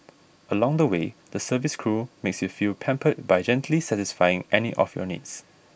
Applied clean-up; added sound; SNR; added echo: none; none; none; none.